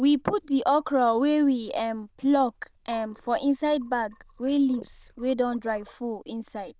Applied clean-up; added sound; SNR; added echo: neural diffusion model UNIVERSE++.